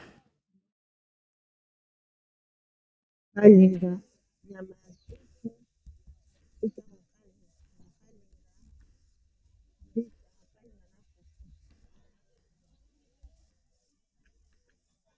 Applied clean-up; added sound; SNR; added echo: neural mask model DeepFilterNet 3.